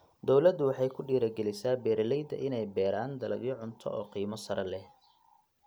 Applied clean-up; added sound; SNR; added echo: none; none; none; none.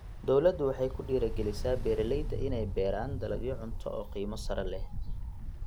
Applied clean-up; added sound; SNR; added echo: none; Ocean; 4 dB; none.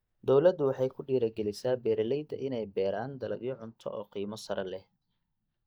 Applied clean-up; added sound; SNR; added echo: neural mask model DeepFilterNet 3.